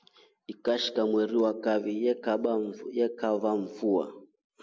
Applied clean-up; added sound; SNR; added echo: none; none; none; none.